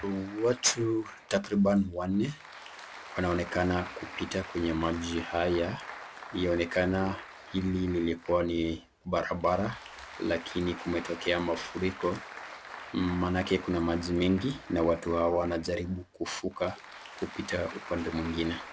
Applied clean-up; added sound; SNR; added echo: none; Applause; 15 dB; none.